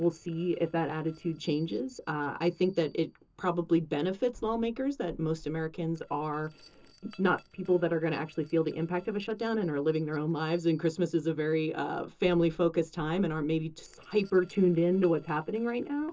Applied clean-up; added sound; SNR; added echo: neural separator model SepFormer DNS4.